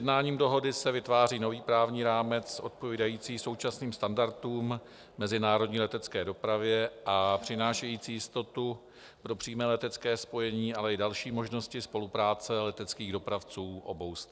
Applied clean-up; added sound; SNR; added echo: none; none; none; none.